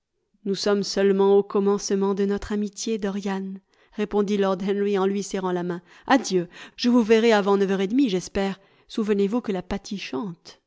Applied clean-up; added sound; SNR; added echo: none; none; none; none.